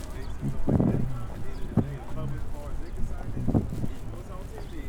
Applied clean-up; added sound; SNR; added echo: none; Chirp, tweet; -1 dB; none.